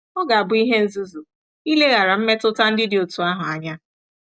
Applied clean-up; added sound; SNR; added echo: none; none; none; none.